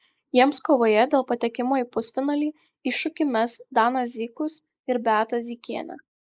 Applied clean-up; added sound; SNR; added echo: neural mask model Resemble Enhance denoiser.